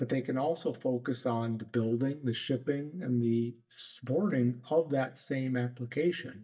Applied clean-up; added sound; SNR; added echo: neural mask model DeepFilterNet 3.